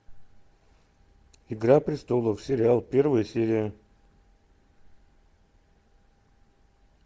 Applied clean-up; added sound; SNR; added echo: none; none; none; none.